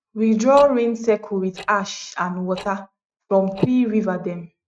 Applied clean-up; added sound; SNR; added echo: neural mask model RNNoise.